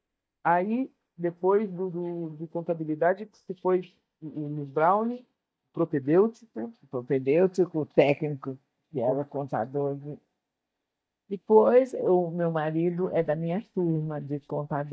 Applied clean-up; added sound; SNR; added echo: neural mask model DeepFilterNet 3.